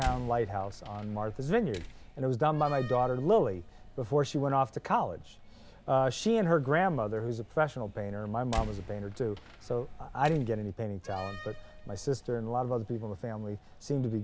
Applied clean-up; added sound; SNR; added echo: none; Slam; 14 dB; none.